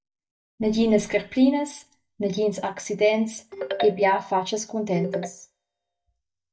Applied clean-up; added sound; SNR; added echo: neural mask model DeepFilterNet 3.